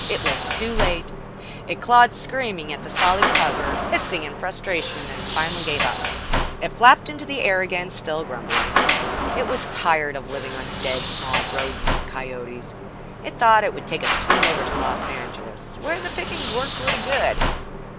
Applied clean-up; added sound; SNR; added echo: none; Sliding door; 1 dB; none.